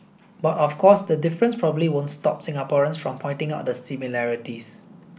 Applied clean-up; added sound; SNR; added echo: none; none; none; none.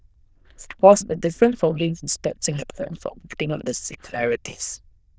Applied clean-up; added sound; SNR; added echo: neural diffusion model UNIVERSE++.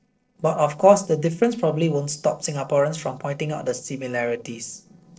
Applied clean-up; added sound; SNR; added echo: neural separator model SepFormer DNS4.